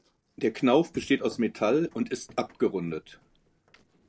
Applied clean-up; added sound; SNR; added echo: neural separator model SepFormer DNS4.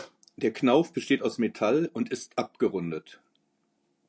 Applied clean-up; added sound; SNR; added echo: none; none; none; none.